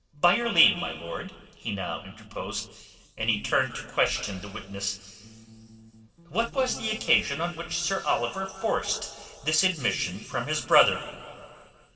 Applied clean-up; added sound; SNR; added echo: neural separator model SepFormer DNS4.